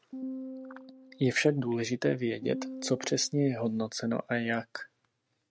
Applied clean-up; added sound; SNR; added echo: neural mask model RNNoise.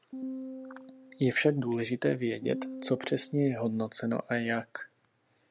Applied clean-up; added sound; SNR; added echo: none; Piano; 12 dB; none.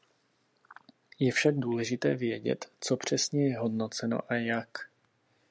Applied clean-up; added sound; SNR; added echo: none; none; none; none.